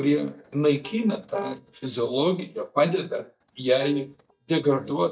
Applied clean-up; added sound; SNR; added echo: neural mask model DeepFilterNet 3.